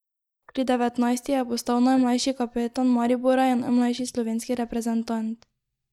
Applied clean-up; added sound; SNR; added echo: neural mask model DeepFilterNet 3.